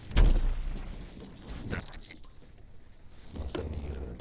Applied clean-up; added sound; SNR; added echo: neural separator model SepFormer DNS4.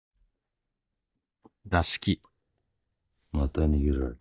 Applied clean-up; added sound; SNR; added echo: neural mask model DeepFilterNet 3.